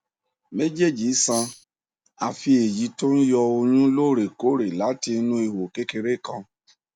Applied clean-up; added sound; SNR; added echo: none; Tambourine; 10 dB; none.